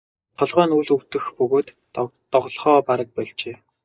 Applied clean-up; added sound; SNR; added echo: neural mask model DeepFilterNet 3.